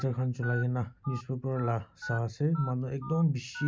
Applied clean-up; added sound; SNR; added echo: none; Telephone; 13 dB; none.